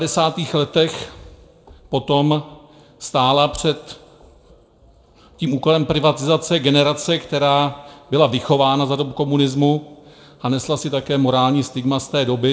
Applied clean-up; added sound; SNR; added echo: none; none; none; reverberation time 0.6 s.